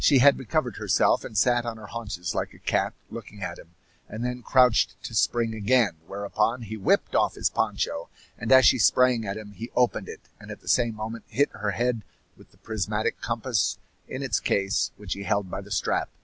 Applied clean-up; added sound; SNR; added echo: none; none; none; none.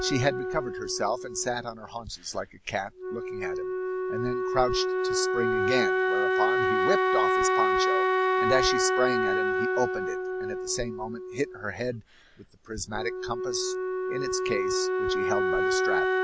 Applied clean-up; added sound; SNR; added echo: none; Wind instrument, woodwind instrument; -5 dB; none.